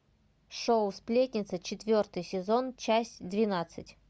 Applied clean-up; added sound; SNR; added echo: none; none; none; none.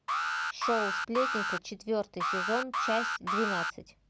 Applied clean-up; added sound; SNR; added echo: none; Alarm; -2 dB; none.